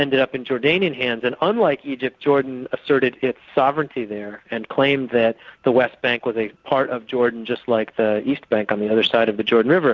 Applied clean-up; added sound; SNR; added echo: none; none; none; none.